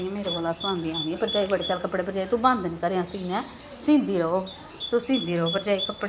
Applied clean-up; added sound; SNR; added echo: none; Bird; 10 dB; none.